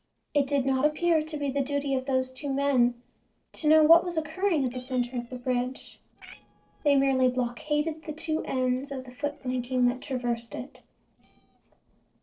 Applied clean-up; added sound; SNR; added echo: neural separator model SepFormer DNS4.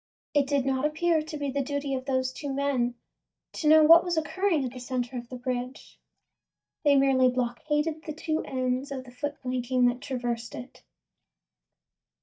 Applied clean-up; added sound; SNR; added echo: neural mask model DeepFilterNet 3.